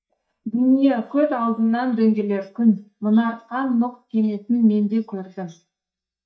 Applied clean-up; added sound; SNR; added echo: neural mask model DeepFilterNet 3.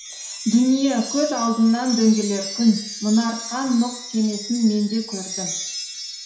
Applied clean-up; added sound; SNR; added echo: none; Wind chime; 11 dB; reverberation time 0.7 s.